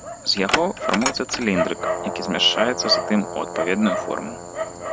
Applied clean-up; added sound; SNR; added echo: none; Dog; 3 dB; none.